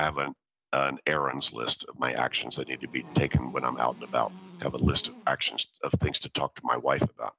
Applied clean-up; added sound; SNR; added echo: none; Buzz; 17 dB; none.